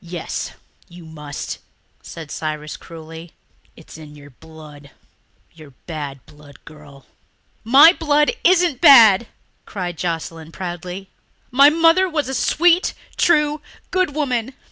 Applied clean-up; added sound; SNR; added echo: none; none; none; none.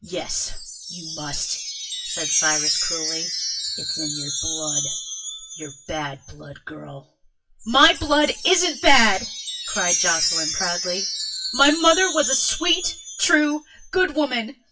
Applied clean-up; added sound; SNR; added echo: classical method WPE with log-MMSE.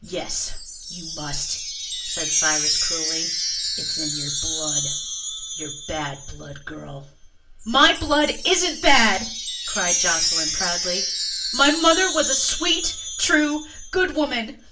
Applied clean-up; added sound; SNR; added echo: none; Wind chime; 3 dB; reverberation time 0.3 s.